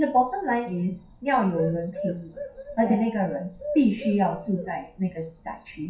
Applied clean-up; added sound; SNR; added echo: classical method WPE with log-MMSE.